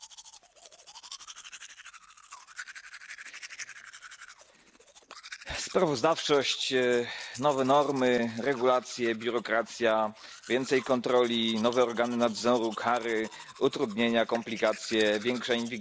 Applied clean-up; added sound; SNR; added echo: none; Domestic sounds, home sounds; 18 dB; none.